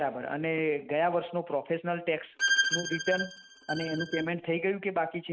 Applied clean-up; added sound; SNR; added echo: neural mask model RNNoise.